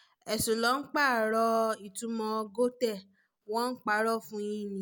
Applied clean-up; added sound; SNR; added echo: none; none; none; none.